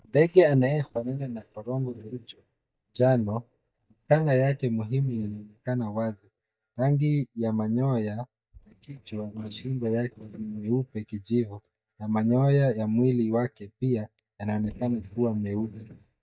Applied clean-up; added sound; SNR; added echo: neural mask model DeepFilterNet 3.